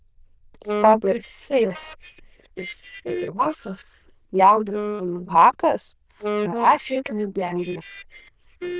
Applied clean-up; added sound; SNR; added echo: neural diffusion model UNIVERSE++.